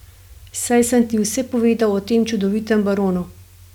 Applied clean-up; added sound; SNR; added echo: none; none; none; none.